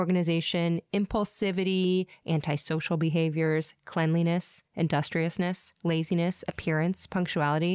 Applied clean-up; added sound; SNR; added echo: none; none; none; none.